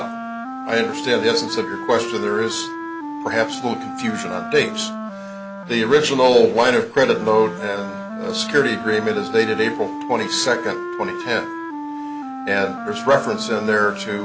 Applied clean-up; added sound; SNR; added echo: none; Wind instrument, woodwind instrument; 9 dB; none.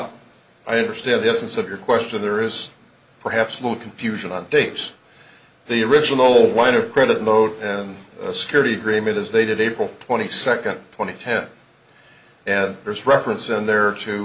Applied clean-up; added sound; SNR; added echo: none; none; none; none.